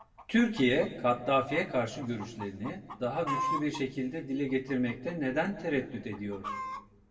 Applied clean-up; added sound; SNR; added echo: none; Chicken, rooster; 11 dB; reverberation time 1.1 s.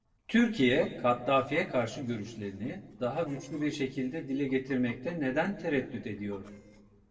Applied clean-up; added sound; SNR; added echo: neural separator model SepFormer DNS4.